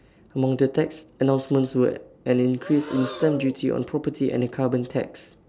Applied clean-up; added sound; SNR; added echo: none; Breathing; 16 dB; none.